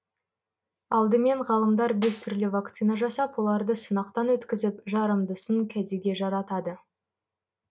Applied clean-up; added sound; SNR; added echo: none; Snare drum; 19 dB; none.